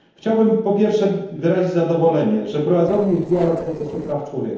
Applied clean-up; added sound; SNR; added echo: neural separator model SepFormer DNS4.